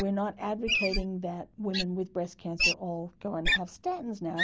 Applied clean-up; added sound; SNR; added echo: none; Wild animals; 0 dB; none.